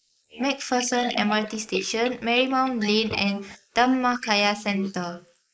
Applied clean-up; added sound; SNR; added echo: neural mask model Resemble Enhance denoiser.